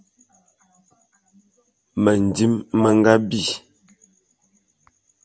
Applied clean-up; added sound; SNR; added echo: none; Brass instrument; 12 dB; none.